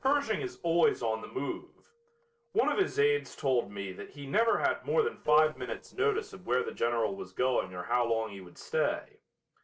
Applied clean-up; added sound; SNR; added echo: neural separator model SepFormer DNS4.